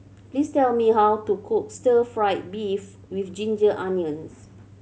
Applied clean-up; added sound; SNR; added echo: none; none; none; none.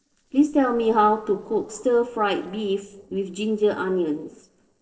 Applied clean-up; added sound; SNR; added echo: neural separator model SepFormer DNS4.